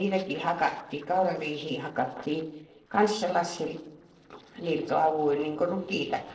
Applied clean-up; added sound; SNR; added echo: neural separator model SepFormer DNS4.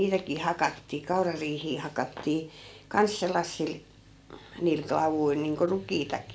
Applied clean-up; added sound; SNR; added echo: none; none; none; none.